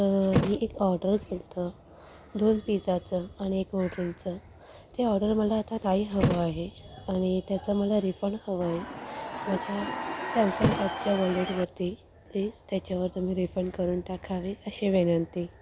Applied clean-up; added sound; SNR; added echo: none; Crowd / Cheering + Thump, thud; 5 dB; none.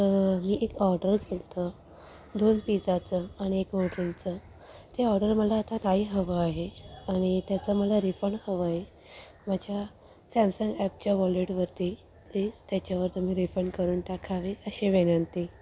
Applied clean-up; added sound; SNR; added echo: none; none; none; none.